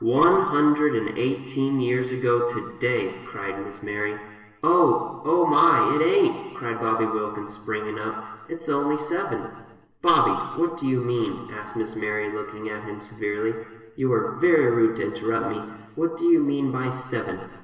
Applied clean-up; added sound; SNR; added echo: none; none; none; reverberation time 1.3 s.